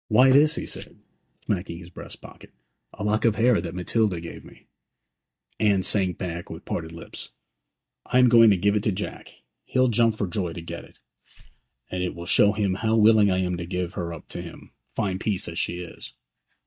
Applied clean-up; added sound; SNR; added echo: neural mask model DeepFilterNet 3.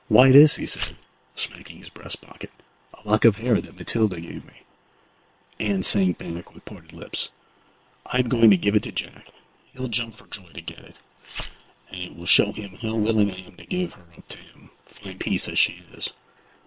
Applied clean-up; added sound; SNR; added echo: neural separator model SepFormer WHAM!.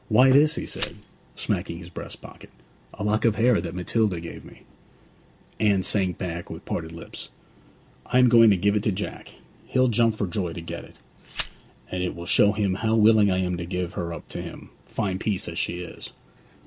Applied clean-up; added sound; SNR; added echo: none; Glass; 17 dB; none.